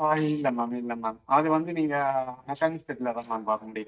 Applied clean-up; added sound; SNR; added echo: neural mask model DeepFilterNet 3.